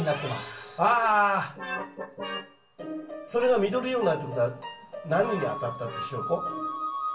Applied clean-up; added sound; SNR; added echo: none; none; none; reverberation time 0.3 s.